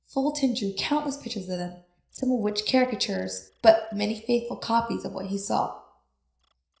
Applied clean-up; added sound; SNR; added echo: neural separator model SepFormer DNS4.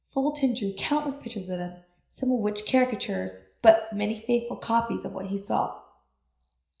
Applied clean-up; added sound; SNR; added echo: none; Cricket; 14 dB; reverberation time 0.5 s.